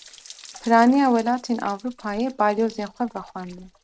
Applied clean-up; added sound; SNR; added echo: neural mask model RNNoise.